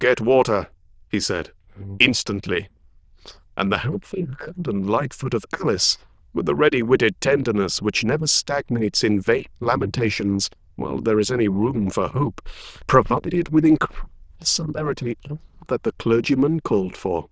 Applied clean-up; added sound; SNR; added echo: neural diffusion model UNIVERSE++.